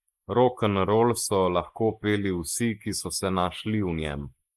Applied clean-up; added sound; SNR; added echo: neural mask model Resemble Enhance denoiser.